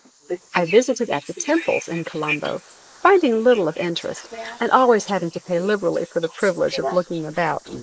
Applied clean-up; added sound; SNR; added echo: neural mask model Resemble Enhance denoiser.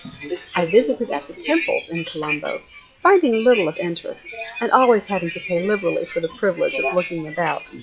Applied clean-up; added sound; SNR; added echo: classical method log-MMSE.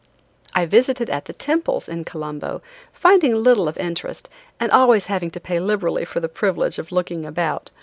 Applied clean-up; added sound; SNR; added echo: none; none; none; none.